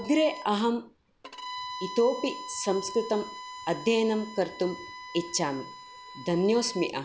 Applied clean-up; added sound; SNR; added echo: none; Bowed string instrument; 13 dB; none.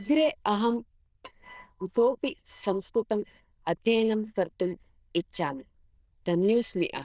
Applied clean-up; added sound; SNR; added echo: neural diffusion model UNIVERSE++.